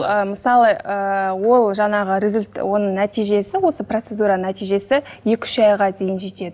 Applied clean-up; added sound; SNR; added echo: none; none; none; none.